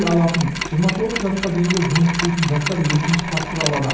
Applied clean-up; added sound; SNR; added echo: none; Mechanisms; 7 dB; reverberation time 0.7 s.